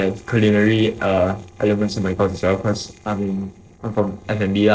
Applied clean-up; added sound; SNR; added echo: neural separator model SepFormer DNS4.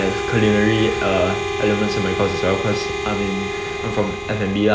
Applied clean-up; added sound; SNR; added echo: none; Harmonica; 4 dB; none.